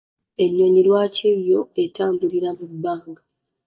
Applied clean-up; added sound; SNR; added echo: neural mask model DeepFilterNet 3.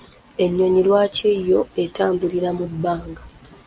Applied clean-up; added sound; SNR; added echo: none; none; none; none.